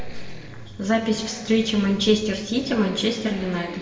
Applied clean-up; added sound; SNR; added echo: none; Accelerating, revving, vroom; 16 dB; reverberation time 0.9 s.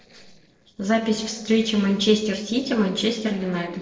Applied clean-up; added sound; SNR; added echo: neural separator model SepFormer DNS4.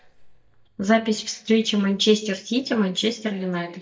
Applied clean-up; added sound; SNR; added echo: neural mask model DeepFilterNet 3.